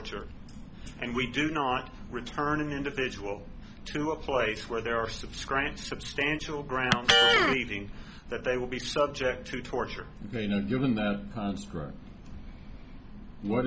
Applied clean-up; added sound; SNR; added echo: none; Electric guitar; -4 dB; none.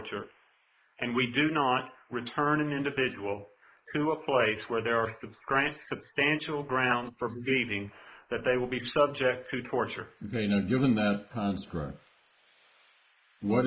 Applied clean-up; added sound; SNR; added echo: neural mask model Resemble Enhance denoiser.